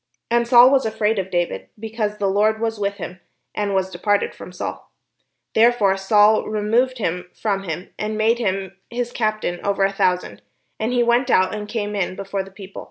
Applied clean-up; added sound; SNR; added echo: none; none; none; none.